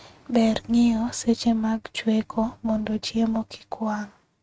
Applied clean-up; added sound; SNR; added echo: neural mask model RNNoise.